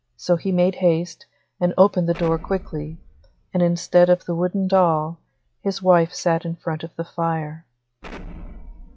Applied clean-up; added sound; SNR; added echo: classical method log-MMSE.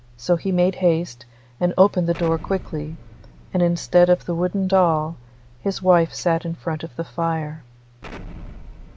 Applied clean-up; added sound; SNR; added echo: none; Explosion; 19 dB; none.